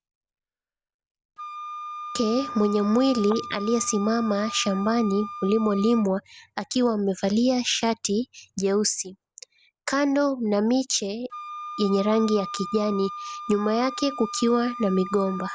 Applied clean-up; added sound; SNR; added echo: none; Wind instrument, woodwind instrument; 13 dB; none.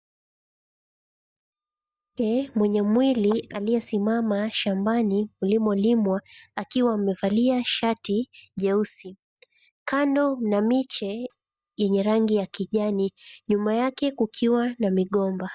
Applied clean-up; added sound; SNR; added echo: neural mask model DeepFilterNet 3.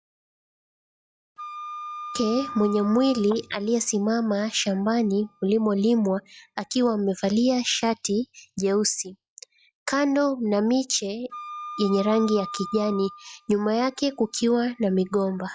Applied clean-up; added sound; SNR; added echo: classical method log-MMSE.